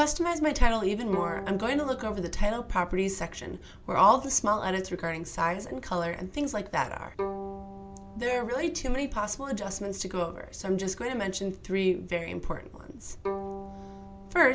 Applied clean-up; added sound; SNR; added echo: none; Bowed string instrument; 14 dB; none.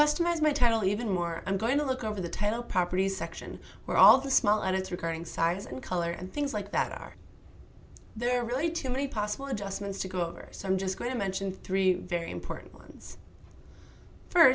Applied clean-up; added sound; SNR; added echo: none; none; none; none.